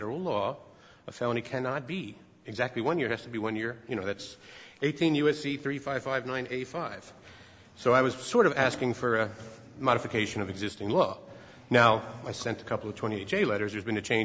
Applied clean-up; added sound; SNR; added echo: none; none; none; none.